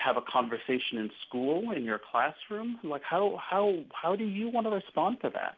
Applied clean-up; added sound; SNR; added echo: none; none; none; none.